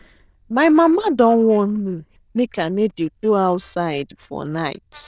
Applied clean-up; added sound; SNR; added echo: neural diffusion model UNIVERSE++.